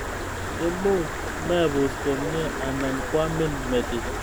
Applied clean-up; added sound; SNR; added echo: none; Stream; 4 dB; none.